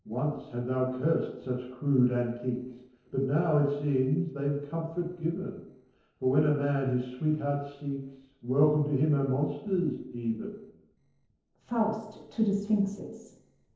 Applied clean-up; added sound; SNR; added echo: neural separator model SepFormer DNS4.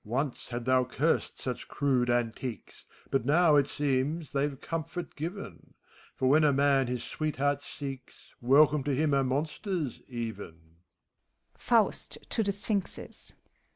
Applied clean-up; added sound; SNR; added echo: none; none; none; none.